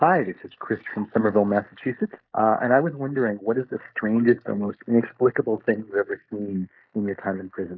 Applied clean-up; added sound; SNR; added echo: neural mask model Resemble Enhance denoiser.